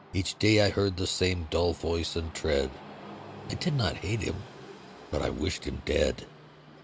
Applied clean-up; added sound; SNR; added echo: none; Train; 17 dB; none.